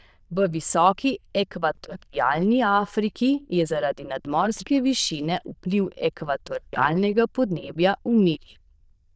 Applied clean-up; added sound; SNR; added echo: neural diffusion model UNIVERSE++.